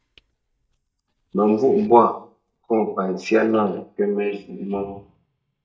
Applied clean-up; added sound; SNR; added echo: neural mask model DeepFilterNet 3.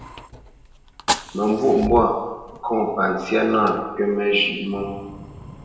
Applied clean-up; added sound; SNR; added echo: none; Fire; 11 dB; reverberation time 1.0 s.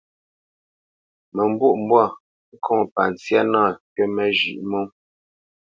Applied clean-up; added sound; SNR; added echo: none; none; none; none.